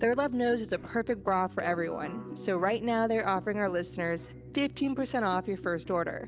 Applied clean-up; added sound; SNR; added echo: none; none; none; none.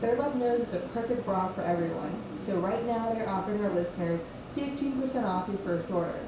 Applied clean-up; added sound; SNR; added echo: none; Mechanisms; 13 dB; reverberation time 0.6 s.